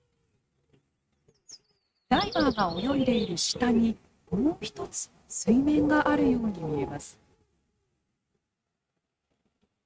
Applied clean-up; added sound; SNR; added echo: neural mask model RNNoise.